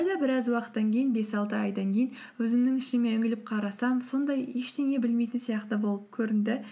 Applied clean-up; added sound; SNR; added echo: none; none; none; none.